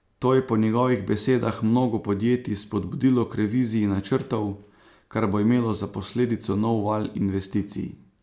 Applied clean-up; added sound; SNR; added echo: none; none; none; none.